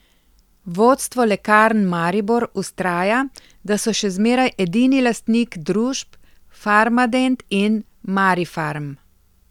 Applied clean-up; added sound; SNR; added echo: none; none; none; none.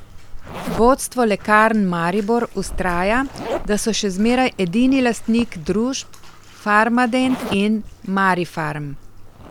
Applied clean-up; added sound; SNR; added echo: none; Zipper (clothing) + Bathtub (filling or washing); 12 dB; none.